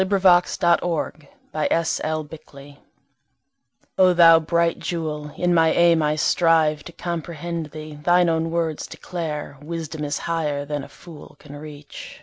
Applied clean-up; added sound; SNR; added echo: none; none; none; none.